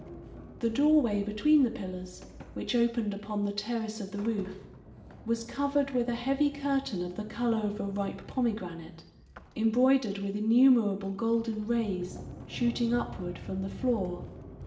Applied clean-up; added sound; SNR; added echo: none; Sliding door; 17 dB; reverberation time 0.8 s.